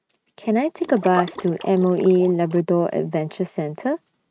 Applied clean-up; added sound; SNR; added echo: neural mask model RNNoise.